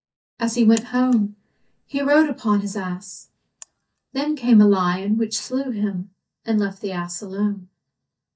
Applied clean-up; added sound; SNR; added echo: neural mask model DeepFilterNet 3.